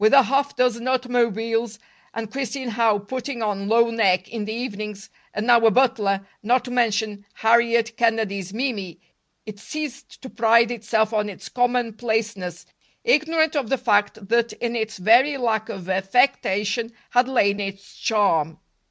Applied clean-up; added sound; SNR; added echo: none; none; none; none.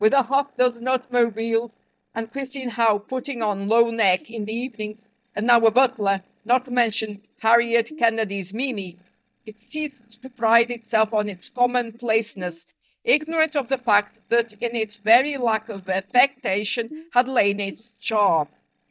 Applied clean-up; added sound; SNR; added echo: neural mask model DeepFilterNet 3.